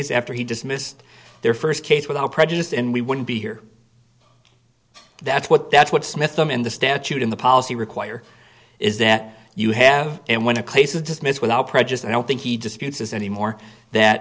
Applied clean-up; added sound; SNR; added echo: none; none; none; none.